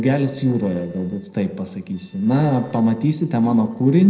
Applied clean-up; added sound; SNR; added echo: neural separator model SepFormer DNS4.